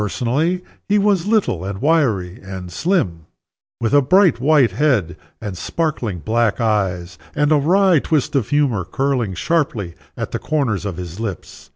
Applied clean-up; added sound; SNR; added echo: none; none; none; none.